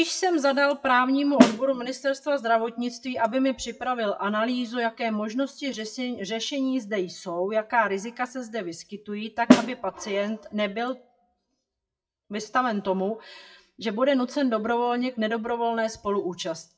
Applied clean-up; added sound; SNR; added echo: classical method WPE with log-MMSE.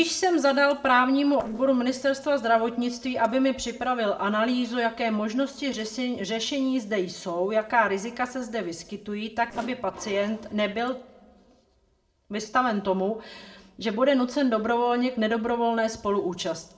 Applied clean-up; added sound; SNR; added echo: neural separator model SepFormer DNS4.